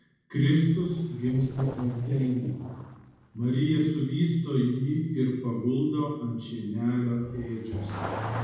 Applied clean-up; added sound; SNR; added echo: neural separator model SepFormer DNS4.